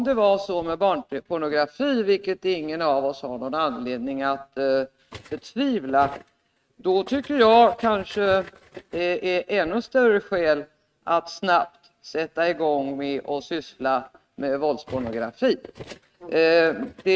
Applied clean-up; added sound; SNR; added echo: neural mask model RNNoise.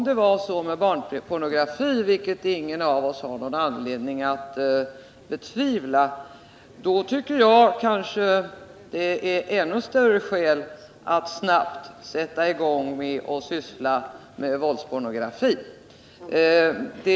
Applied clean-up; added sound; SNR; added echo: none; none; none; none.